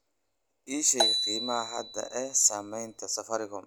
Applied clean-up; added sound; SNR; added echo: none; Marimba, xylophone; 1 dB; none.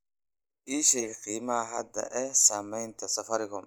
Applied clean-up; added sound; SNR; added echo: neural mask model Resemble Enhance denoiser.